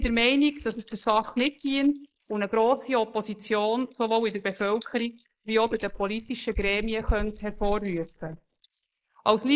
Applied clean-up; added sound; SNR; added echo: neural mask model Resemble Enhance denoiser.